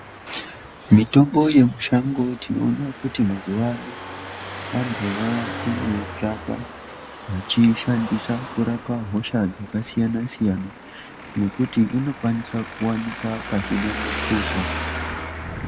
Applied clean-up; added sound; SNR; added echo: none; Traffic noise, roadway noise; 10 dB; none.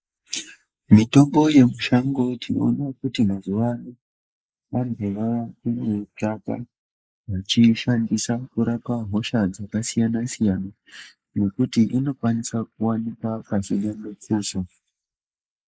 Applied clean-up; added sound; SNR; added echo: neural mask model Resemble Enhance denoiser.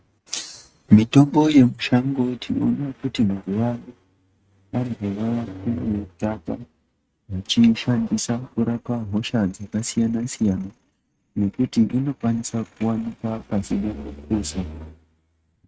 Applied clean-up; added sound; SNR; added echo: neural mask model RNNoise.